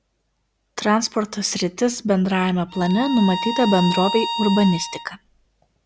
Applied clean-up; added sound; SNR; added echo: none; Bowed string instrument; 6 dB; none.